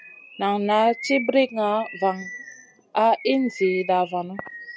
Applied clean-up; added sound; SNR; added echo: none; Bird vocalization, bird call, bird song; 15 dB; none.